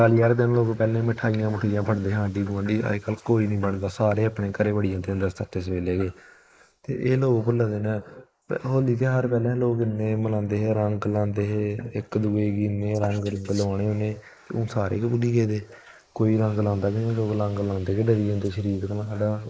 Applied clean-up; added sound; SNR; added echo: neural mask model Resemble Enhance denoiser.